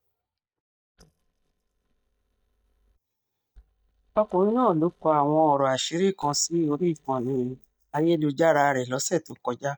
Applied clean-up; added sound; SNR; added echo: neural mask model DeepFilterNet 3.